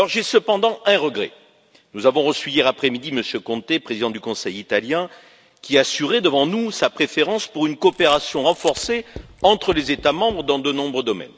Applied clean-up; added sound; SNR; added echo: none; Camera + Writing; 19 dB; none.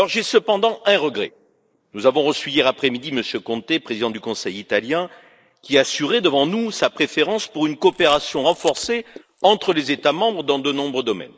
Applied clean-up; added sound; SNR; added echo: neural mask model Resemble Enhance denoiser.